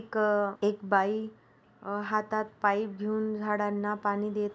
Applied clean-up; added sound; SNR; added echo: none; none; none; none.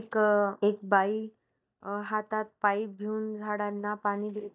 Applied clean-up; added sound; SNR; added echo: neural mask model DeepFilterNet 3.